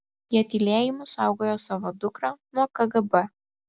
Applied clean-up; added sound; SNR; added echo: none; none; none; none.